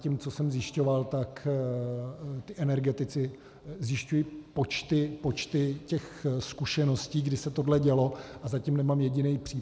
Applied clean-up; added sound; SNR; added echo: none; none; none; none.